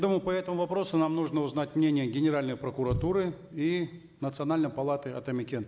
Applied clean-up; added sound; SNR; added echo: none; none; none; none.